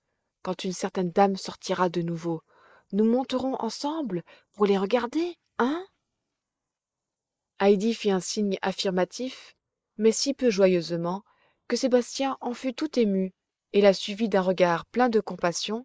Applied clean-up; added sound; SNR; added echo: neural mask model Resemble Enhance denoiser.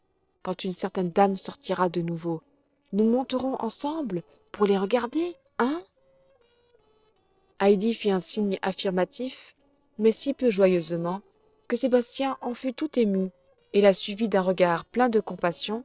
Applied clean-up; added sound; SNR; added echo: neural separator model SepFormer DNS4.